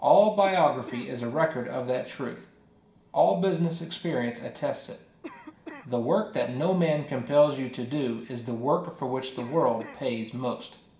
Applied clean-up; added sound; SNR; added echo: none; Cough; 19 dB; reverberation time 0.5 s.